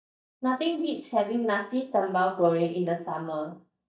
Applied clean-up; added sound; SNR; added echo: neural mask model DeepFilterNet 3.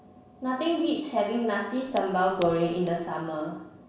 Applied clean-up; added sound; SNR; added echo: none; Fire; 18 dB; reverberation time 0.7 s.